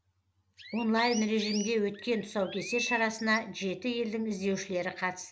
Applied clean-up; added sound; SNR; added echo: none; Chirp, tweet; 10 dB; none.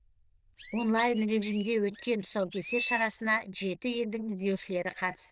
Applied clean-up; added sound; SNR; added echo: neural diffusion model UNIVERSE++.